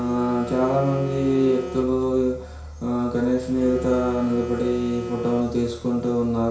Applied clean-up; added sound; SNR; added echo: none; Telephone; 14 dB; reverberation time 0.6 s.